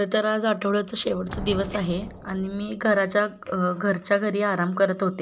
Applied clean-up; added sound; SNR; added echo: none; Thunder + Writing; 17 dB; none.